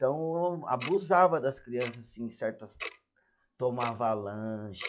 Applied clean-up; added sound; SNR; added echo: classical method log-MMSE.